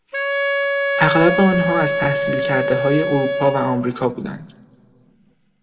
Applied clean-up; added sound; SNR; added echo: none; Wind instrument, woodwind instrument; 1 dB; reverberation time 1.8 s.